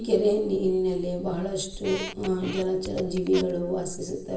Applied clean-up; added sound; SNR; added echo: none; Squeak; 14 dB; reverberation time 0.9 s.